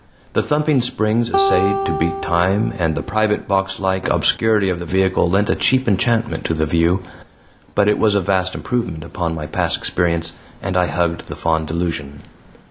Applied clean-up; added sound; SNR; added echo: none; Acoustic guitar; 4 dB; none.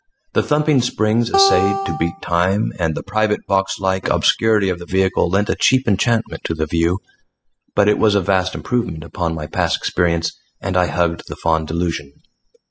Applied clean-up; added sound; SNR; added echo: classical method spectral subtraction.